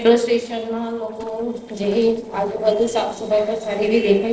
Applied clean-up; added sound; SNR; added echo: neural separator model SepFormer DNS4.